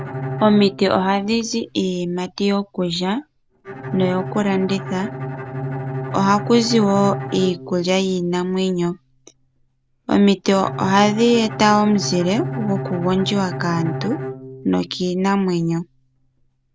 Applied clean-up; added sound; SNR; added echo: none; Bowed string instrument; 11 dB; none.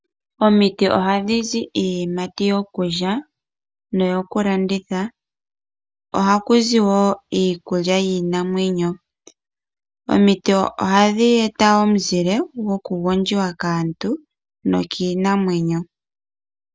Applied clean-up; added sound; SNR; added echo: none; none; none; none.